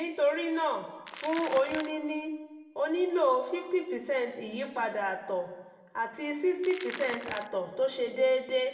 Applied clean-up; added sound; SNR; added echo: none; Crackle; 11 dB; reverberation time 1.1 s.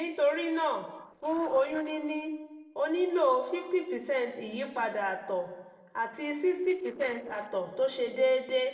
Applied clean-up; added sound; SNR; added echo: neural separator model SepFormer DNS4.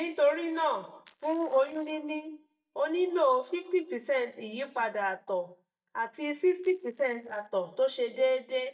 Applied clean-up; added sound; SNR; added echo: neural mask model DeepFilterNet 3.